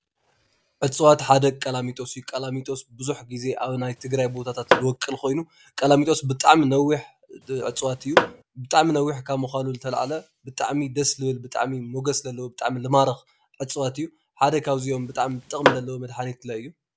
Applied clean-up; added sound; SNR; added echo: none; Tap / Hammer; 1 dB; none.